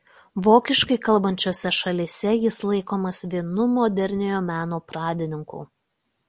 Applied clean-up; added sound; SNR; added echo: none; none; none; none.